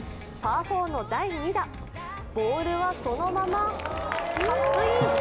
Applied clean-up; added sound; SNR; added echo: none; Drum; 17 dB; none.